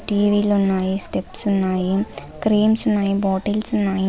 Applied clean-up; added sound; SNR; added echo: none; none; none; none.